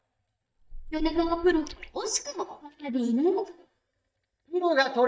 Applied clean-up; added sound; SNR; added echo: neural mask model DeepFilterNet 3.